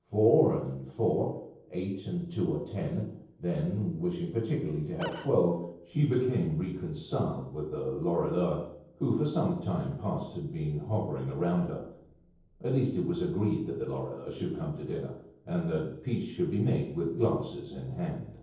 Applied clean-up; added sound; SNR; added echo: neural separator model SepFormer DNS4.